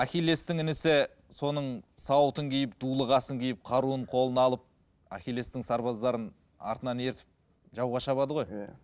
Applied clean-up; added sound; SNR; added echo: none; none; none; none.